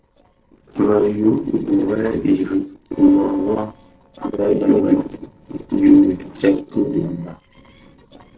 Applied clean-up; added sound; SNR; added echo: neural separator model SepFormer DNS4.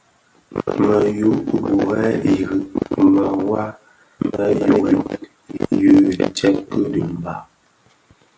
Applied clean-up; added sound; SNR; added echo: none; none; none; none.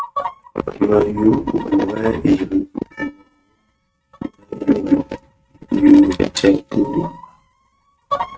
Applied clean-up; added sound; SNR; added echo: neural mask model RNNoise.